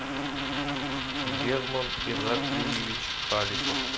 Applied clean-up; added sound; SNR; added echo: none; Insect + Coin (dropping); -4 dB; none.